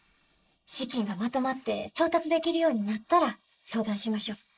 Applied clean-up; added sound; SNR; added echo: neural mask model Resemble Enhance denoiser.